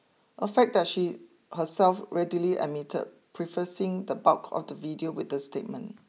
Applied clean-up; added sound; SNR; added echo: none; none; none; none.